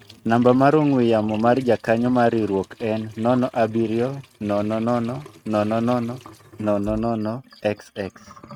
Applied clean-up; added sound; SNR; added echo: neural mask model RNNoise.